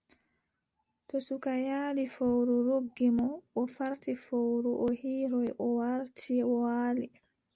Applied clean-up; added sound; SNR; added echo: none; none; none; none.